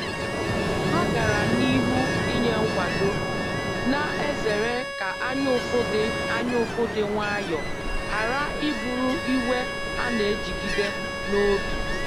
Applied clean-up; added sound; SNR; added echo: none; Bowed string instrument + Ocean; -1 dB; none.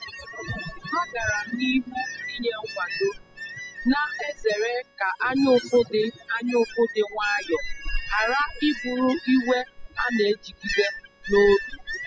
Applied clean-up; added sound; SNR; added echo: classical method spectral subtraction.